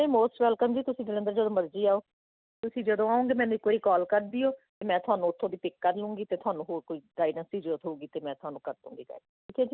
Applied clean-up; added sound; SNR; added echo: none; none; none; none.